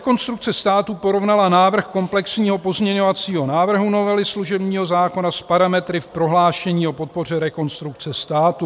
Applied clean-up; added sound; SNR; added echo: none; none; none; none.